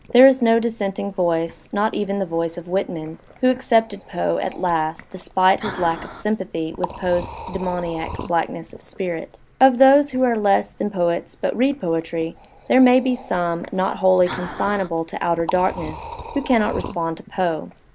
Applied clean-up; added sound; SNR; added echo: none; Liquid; 16 dB; none.